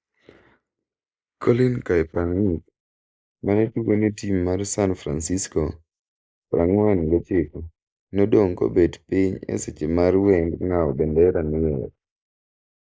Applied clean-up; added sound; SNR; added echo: neural mask model Resemble Enhance denoiser.